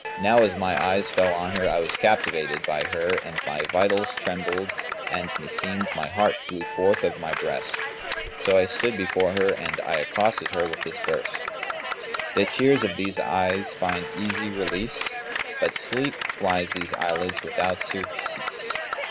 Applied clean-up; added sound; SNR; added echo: none; Clapping; 5 dB; none.